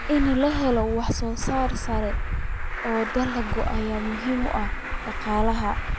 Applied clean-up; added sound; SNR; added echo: none; Traffic noise, roadway noise; 1 dB; none.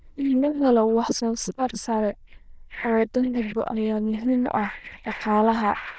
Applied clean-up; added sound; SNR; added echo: neural diffusion model UNIVERSE++.